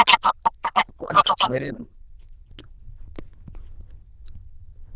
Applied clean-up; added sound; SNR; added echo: neural diffusion model UNIVERSE++.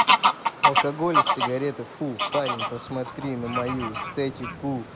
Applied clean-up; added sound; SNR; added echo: none; Bird vocalization, bird call, bird song / Fowl; -4 dB; none.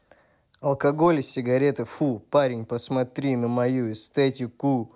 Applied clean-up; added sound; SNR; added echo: none; none; none; none.